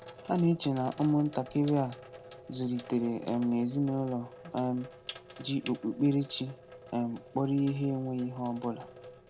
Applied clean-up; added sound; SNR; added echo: none; Sink (filling or washing); 18 dB; none.